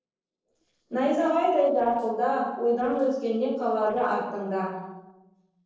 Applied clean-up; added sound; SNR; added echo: neural separator model SepFormer DNS4.